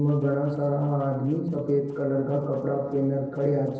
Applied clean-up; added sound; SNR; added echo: neural separator model SepFormer DNS4.